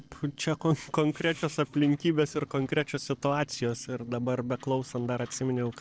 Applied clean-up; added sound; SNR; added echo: neural separator model SepFormer DNS4.